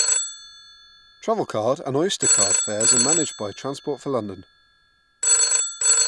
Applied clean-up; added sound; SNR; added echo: none; Telephone; -5 dB; none.